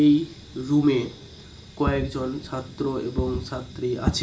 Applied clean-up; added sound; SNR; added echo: none; Fireworks; 9 dB; reverberation time 0.4 s.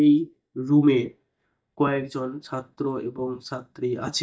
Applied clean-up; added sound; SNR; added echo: neural mask model DeepFilterNet 3.